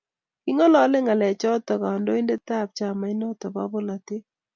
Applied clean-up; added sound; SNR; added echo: none; none; none; none.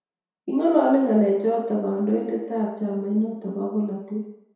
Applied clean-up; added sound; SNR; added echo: none; none; none; reverberation time 0.7 s.